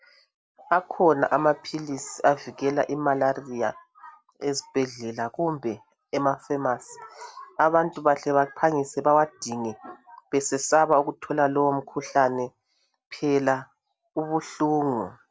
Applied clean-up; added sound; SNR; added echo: none; none; none; none.